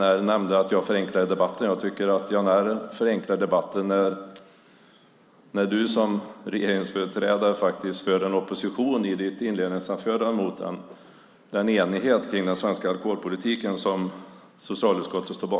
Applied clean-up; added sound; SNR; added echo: none; none; none; none.